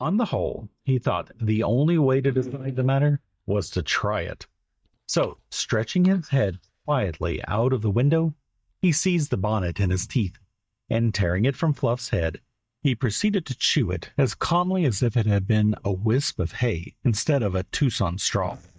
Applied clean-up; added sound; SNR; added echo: neural mask model DeepFilterNet 3.